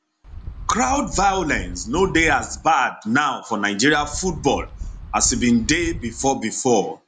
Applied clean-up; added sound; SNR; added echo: none; Wind; 12 dB; none.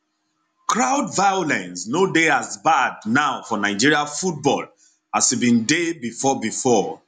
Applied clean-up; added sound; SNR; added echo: none; none; none; none.